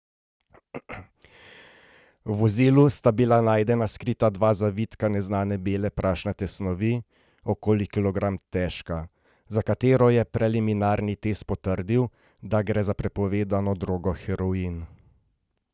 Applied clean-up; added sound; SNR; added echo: none; none; none; none.